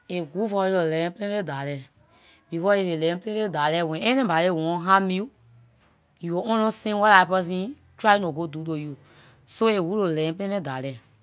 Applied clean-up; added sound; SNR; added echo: none; none; none; none.